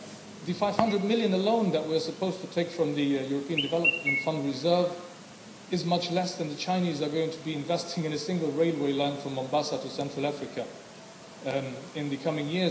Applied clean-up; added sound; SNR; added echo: none; Chirp, tweet; 10 dB; reverberation time 0.9 s.